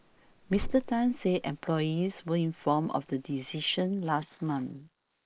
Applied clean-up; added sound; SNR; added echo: neural mask model Resemble Enhance denoiser.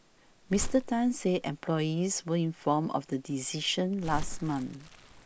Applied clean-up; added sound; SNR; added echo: none; Crumpling, crinkling; 10 dB; none.